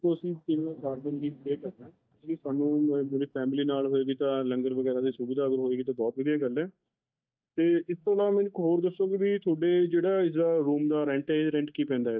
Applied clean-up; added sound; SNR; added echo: neural mask model DeepFilterNet 3.